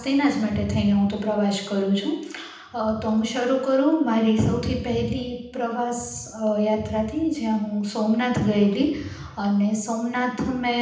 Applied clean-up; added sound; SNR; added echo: none; none; none; reverberation time 0.9 s.